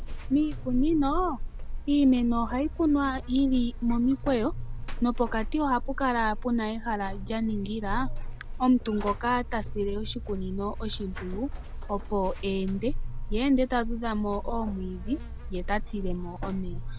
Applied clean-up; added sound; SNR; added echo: none; Buzz; 5 dB; none.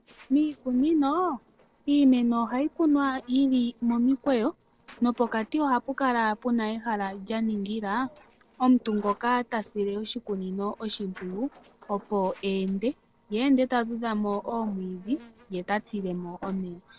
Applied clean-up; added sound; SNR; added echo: neural separator model SepFormer DNS4.